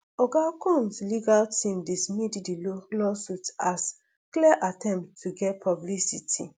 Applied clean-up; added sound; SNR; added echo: none; none; none; none.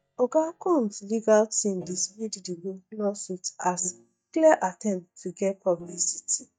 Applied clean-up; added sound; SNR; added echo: neural mask model DeepFilterNet 3.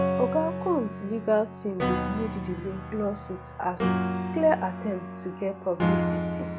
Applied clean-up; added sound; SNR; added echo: none; Piano; 1 dB; none.